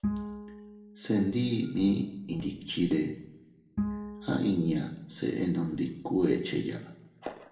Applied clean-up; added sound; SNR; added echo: none; Bowed string instrument; 11 dB; reverberation time 0.8 s.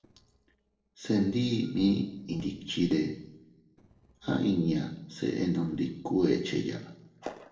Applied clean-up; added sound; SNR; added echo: neural separator model SepFormer DNS4.